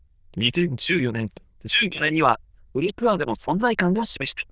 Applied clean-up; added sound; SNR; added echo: neural diffusion model UNIVERSE++.